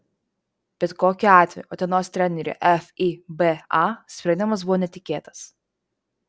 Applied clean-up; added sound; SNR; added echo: none; none; none; none.